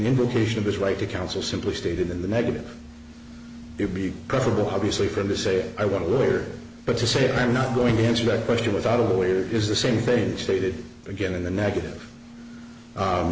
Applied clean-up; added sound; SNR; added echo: none; none; none; none.